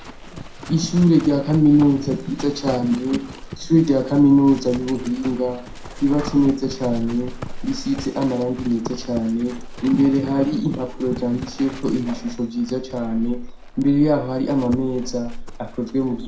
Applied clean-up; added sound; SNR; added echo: none; Livestock, farm animals, working animals; 13 dB; reverberation time 0.5 s.